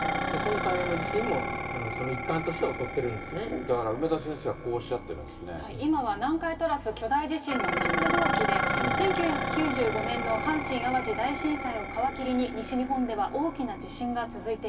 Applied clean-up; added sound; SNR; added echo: none; Dishes, pots, and pans; 2 dB; reverberation time 2.6 s.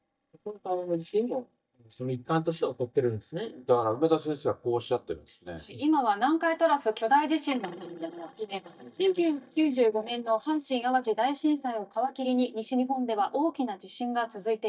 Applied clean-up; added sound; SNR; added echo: neural mask model DeepFilterNet 3.